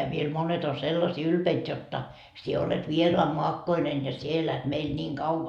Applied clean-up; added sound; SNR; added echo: neural mask model Resemble Enhance denoiser.